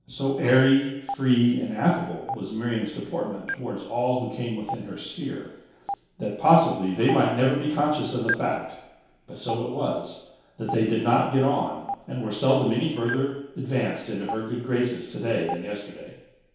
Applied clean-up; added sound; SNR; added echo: none; Stream; 14 dB; reverberation time 0.8 s.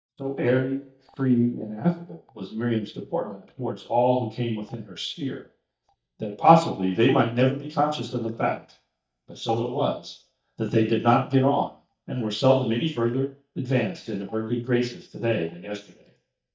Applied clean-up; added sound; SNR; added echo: neural mask model DeepFilterNet 3.